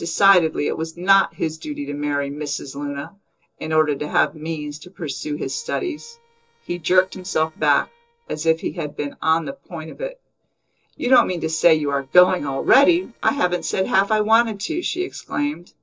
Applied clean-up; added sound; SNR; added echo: neural separator model SepFormer DNS4.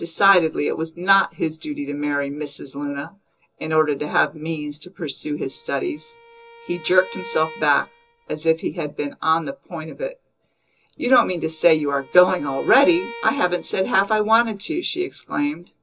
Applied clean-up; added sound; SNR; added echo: none; Bowed string instrument; 19 dB; reverberation time 0.2 s.